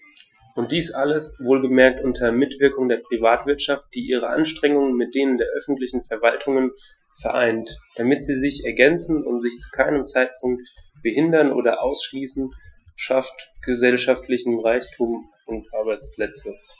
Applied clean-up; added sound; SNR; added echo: classical method Wiener filter.